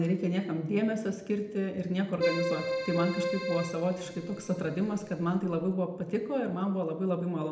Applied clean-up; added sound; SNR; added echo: none; Keyboard (musical); 4 dB; reverberation time 0.8 s.